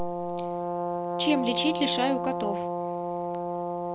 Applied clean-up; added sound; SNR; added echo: none; Brass instrument; 0 dB; none.